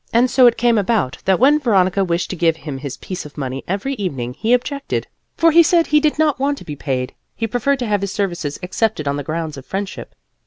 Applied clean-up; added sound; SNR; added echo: none; none; none; none.